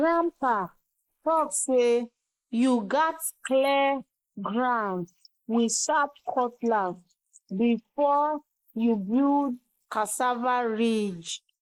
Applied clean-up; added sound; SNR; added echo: neural mask model Resemble Enhance denoiser.